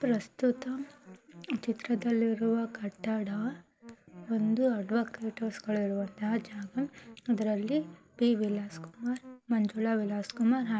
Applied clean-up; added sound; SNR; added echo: none; Musical instrument; 20 dB; none.